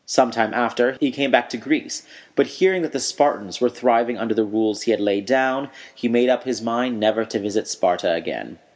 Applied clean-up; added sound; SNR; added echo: none; none; none; none.